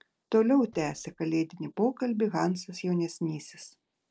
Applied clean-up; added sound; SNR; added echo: neural separator model SepFormer DNS4.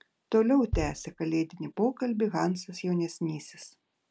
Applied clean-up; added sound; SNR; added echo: none; Bass drum; 10 dB; none.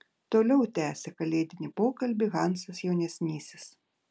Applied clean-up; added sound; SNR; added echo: none; none; none; none.